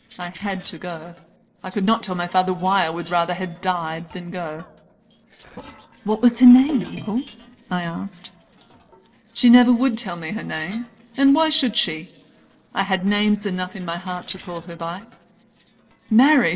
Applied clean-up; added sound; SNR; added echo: neural separator model SepFormer DNS4.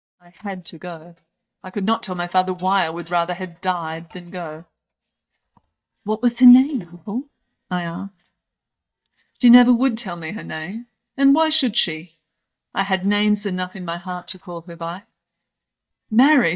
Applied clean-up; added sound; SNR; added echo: neural mask model DeepFilterNet 3.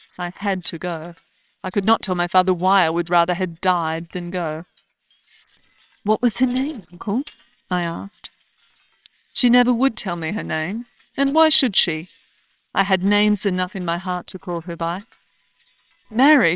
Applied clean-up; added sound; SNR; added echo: neural separator model SepFormer WHAMR!.